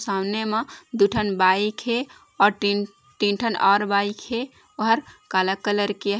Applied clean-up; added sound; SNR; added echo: none; none; none; none.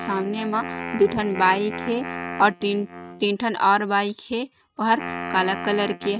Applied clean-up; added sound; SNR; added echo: neural mask model RNNoise.